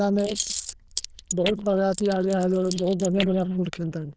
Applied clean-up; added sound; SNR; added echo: neural diffusion model UNIVERSE++.